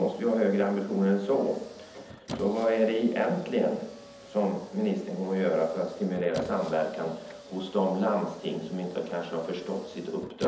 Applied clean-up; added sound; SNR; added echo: none; Squeak; 17 dB; reverberation time 0.7 s.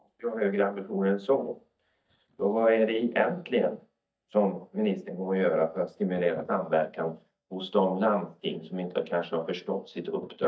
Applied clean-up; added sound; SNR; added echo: neural mask model DeepFilterNet 3.